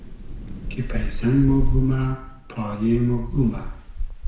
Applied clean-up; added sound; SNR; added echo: none; Thunder / Rain; 2 dB; reverberation time 0.9 s.